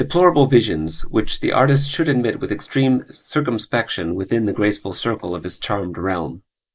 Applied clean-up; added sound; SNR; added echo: neural mask model Resemble Enhance denoiser.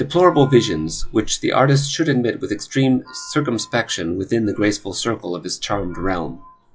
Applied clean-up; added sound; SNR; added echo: classical method log-MMSE.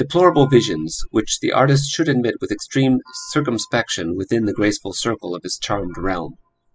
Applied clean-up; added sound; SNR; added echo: classical method spectral subtraction.